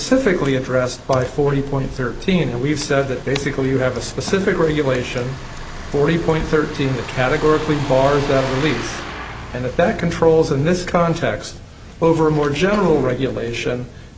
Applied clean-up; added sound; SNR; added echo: none; Truck; 16 dB; none.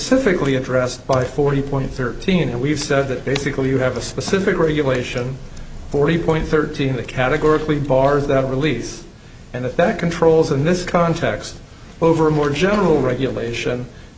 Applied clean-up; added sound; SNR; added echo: none; none; none; none.